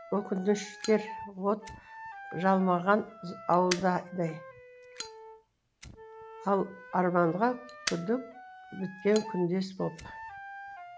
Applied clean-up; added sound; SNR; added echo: none; Wind instrument, woodwind instrument + Fire; 13 dB; none.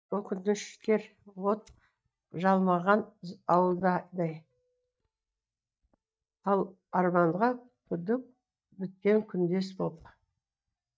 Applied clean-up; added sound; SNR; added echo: neural mask model DeepFilterNet 3.